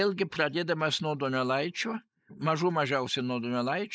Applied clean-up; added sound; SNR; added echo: neural mask model Resemble Enhance denoiser.